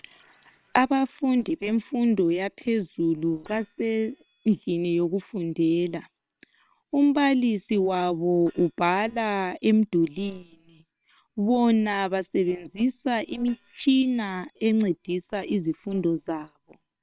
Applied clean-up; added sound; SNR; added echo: neural separator model SepFormer WHAM!.